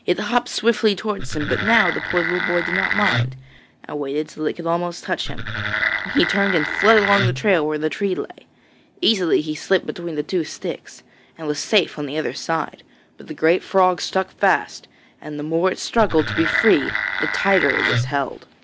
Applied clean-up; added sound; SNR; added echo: none; Wood; 1 dB; none.